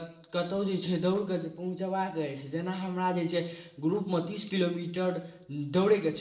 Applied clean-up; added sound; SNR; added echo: neural separator model SepFormer DNS4.